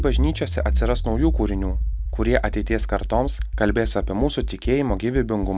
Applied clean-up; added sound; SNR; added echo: none; Accelerating, revving, vroom; 1 dB; none.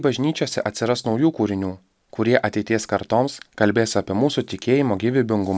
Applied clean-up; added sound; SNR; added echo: none; none; none; none.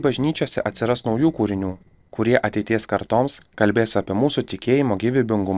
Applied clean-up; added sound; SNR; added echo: neural separator model SepFormer DNS4.